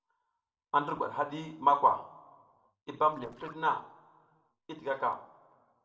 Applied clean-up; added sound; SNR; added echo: neural separator model SepFormer DNS4.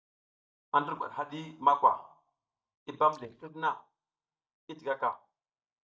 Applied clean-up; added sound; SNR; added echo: neural mask model DeepFilterNet 3.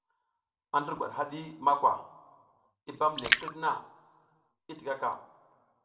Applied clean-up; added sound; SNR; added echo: none; Splash, splatter; 1 dB; reverberation time 0.8 s.